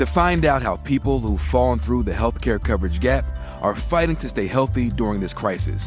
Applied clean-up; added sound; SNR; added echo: none; none; none; none.